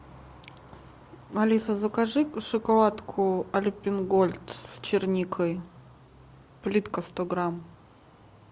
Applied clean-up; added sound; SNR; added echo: none; none; none; none.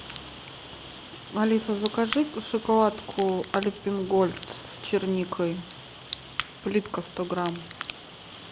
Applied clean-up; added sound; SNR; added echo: none; Rain + Crack / Crackle; 11 dB; none.